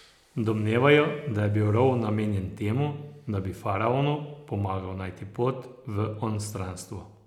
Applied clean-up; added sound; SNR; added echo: none; none; none; none.